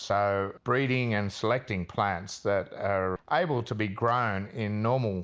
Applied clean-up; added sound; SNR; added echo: none; none; none; none.